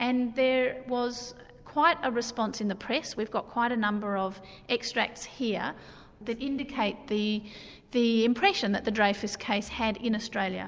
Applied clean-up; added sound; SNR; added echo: none; none; none; none.